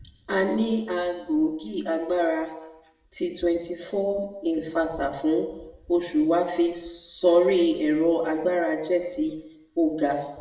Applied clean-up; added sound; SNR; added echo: none; none; none; reverberation time 0.8 s.